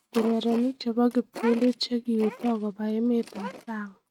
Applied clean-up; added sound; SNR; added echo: neural mask model RNNoise.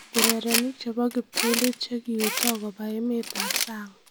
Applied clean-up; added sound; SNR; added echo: none; Tools; 1 dB; none.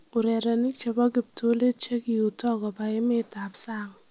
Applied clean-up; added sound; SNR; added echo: none; none; none; none.